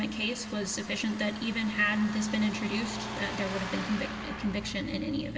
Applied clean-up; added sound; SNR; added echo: none; Truck; 9 dB; reverberation time 2.9 s.